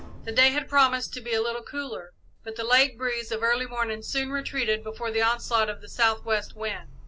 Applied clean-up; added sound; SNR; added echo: none; Sliding door; 15 dB; none.